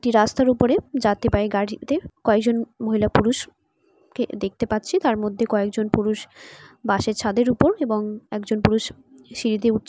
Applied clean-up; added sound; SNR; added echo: none; none; none; none.